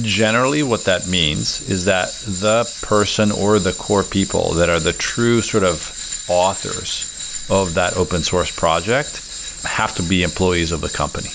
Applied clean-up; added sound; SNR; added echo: none; Tools; 10 dB; none.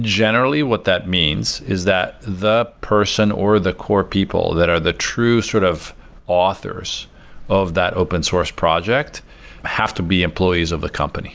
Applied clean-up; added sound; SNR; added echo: none; none; none; none.